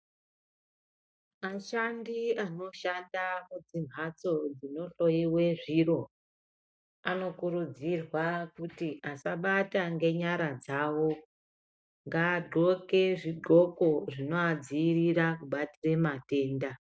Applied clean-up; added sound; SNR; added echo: neural mask model DeepFilterNet 3.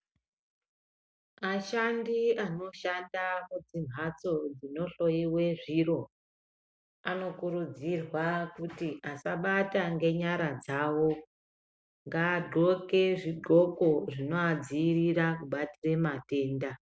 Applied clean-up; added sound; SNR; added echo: none; none; none; none.